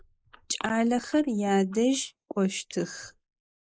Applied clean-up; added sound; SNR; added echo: neural mask model Resemble Enhance denoiser.